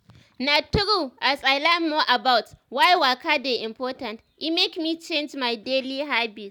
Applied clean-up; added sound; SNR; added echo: none; none; none; none.